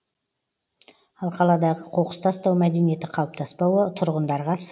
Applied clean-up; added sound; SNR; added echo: none; none; none; none.